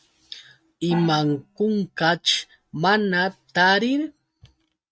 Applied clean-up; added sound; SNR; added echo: neural mask model RNNoise.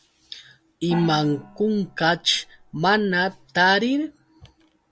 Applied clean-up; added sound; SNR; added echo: none; Gong; 16 dB; none.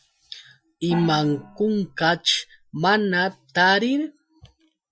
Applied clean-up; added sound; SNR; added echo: classical method Wiener filter.